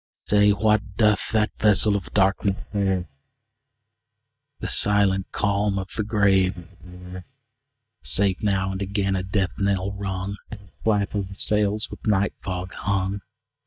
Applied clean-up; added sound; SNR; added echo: neural mask model DeepFilterNet 3.